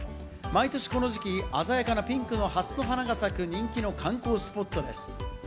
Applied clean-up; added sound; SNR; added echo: none; none; none; none.